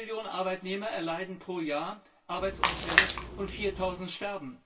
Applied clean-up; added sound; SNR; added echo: none; Splash, splatter; -4 dB; reverberation time 0.2 s.